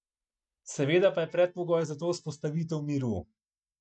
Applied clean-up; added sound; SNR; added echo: neural mask model DeepFilterNet 3.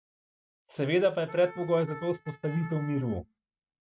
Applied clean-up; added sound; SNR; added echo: neural mask model RNNoise.